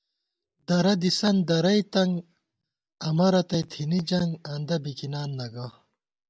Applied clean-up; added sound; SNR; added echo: none; none; none; none.